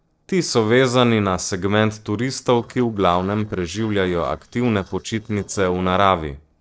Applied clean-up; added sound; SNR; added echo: neural separator model SepFormer DNS4.